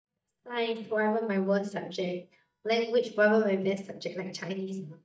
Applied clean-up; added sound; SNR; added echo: neural mask model DeepFilterNet 3.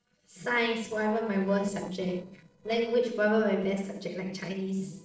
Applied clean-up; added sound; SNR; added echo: neural separator model SepFormer DNS4.